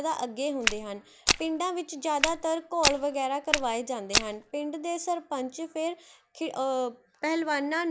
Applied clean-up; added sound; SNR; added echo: none; Walk, footsteps; 1 dB; none.